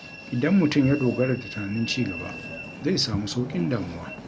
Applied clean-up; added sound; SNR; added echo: none; Train; 13 dB; none.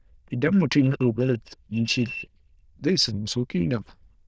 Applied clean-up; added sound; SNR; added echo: neural diffusion model UNIVERSE++.